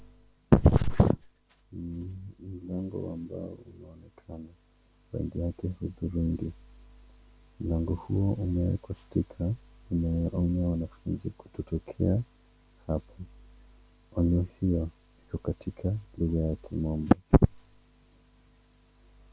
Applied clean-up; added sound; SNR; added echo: none; none; none; none.